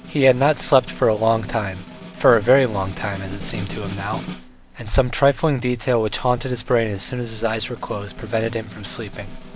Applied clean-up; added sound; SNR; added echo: none; Snare drum; 16 dB; none.